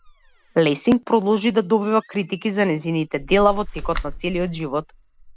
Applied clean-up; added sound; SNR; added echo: none; Slam; 13 dB; none.